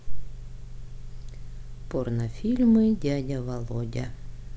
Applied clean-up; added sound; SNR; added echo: none; none; none; none.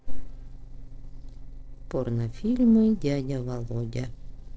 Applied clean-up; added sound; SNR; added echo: neural separator model SepFormer DNS4.